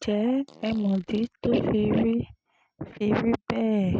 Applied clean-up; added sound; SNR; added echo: neural mask model RNNoise.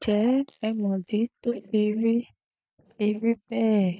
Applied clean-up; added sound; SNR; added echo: neural mask model DeepFilterNet 3.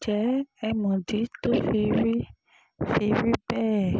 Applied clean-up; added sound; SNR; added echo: none; none; none; none.